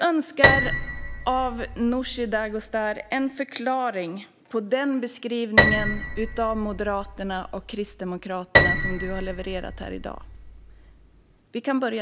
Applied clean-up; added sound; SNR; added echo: none; Piano; -1 dB; none.